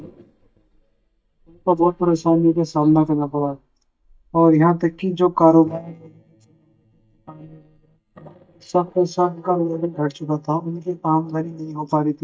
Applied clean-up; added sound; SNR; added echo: neural mask model DeepFilterNet 3.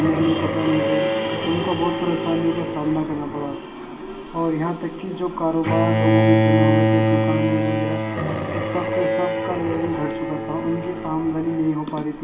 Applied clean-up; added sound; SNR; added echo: none; Bowed string instrument; -1 dB; reverberation time 2.5 s.